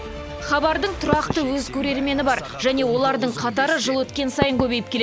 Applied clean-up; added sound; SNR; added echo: none; Knock / Wood; 6 dB; none.